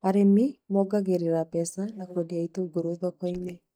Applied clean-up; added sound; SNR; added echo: neural mask model DeepFilterNet 3.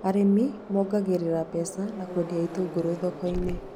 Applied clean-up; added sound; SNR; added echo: none; Subway, metro, underground + Growling; 11 dB; none.